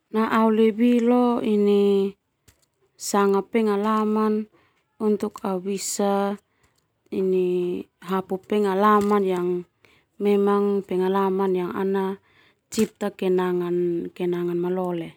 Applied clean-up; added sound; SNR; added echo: none; none; none; none.